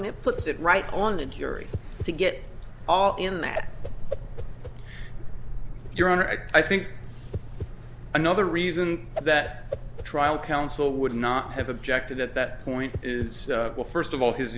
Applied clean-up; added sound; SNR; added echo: none; Whoosh, swoosh, swish; 14 dB; none.